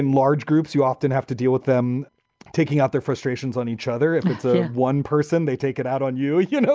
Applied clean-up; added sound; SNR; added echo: none; none; none; none.